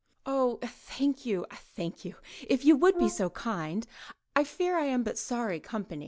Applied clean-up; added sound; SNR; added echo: none; Brass instrument; 7 dB; none.